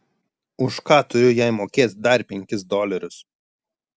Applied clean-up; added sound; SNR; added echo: none; none; none; none.